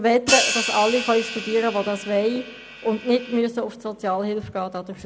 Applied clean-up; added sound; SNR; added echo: none; Hi-hat; 4 dB; none.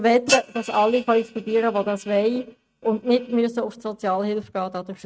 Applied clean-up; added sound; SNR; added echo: neural mask model RNNoise.